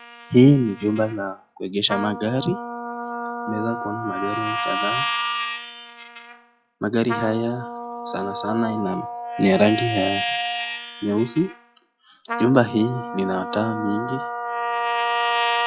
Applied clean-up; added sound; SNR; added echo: classical method log-MMSE.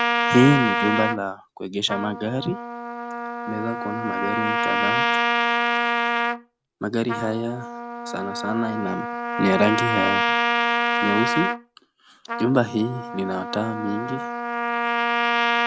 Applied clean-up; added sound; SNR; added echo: none; Trumpet; -1 dB; none.